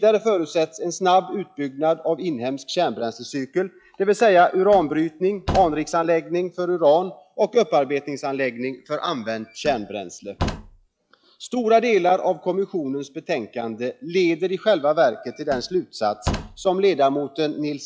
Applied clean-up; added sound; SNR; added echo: classical method log-MMSE.